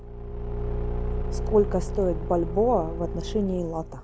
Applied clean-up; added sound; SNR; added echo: none; Engine / Car; 2 dB; none.